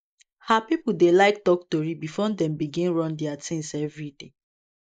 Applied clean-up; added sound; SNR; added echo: neural mask model Resemble Enhance denoiser.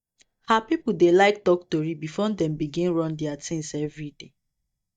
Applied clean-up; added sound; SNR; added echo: neural mask model DeepFilterNet 3.